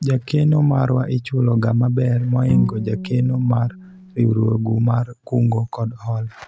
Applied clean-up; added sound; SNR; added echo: neural mask model RNNoise.